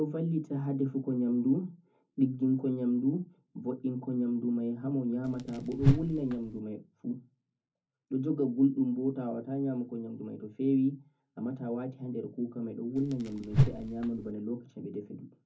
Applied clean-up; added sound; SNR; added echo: none; Whoosh, swoosh, swish; -2 dB; reverberation time 0.3 s.